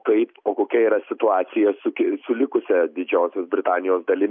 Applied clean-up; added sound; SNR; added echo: none; none; none; none.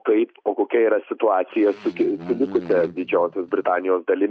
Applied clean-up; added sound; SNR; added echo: neural mask model RNNoise.